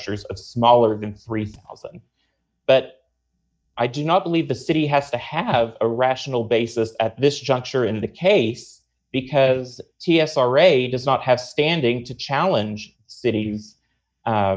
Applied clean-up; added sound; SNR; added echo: neural mask model DeepFilterNet 3.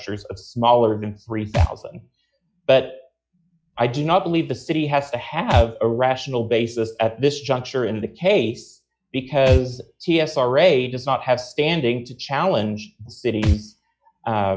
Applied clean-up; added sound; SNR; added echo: classical method log-MMSE.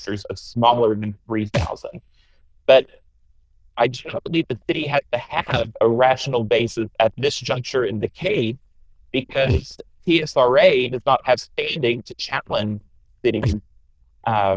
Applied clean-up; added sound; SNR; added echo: neural diffusion model UNIVERSE++.